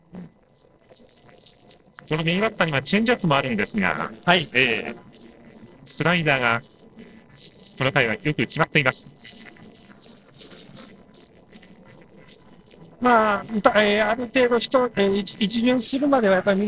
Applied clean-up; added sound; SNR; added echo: neural separator model SepFormer DNS4.